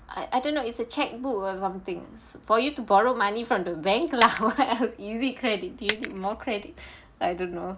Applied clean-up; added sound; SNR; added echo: none; Coin (dropping); 7 dB; none.